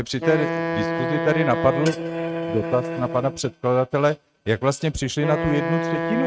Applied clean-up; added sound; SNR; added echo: neural mask model RNNoise.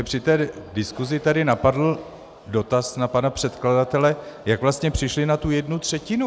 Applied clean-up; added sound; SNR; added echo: none; none; none; none.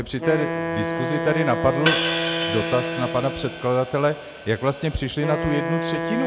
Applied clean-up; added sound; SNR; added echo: none; Hi-hat + Wind instrument, woodwind instrument; 1 dB; none.